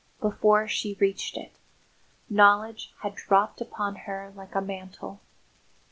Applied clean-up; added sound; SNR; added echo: none; none; none; none.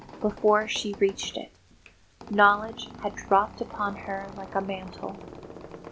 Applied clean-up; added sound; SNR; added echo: none; Squeak; 16 dB; none.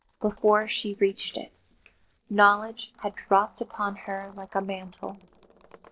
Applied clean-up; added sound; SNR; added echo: neural separator model SepFormer DNS4.